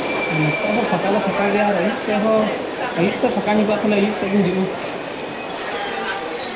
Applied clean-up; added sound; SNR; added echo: none; Subway, metro, underground; 3 dB; reverberation time 0.5 s.